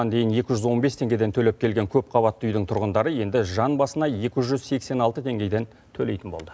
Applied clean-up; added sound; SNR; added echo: none; none; none; none.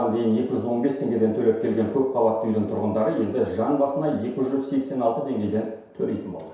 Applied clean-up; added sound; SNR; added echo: none; none; none; reverberation time 0.7 s.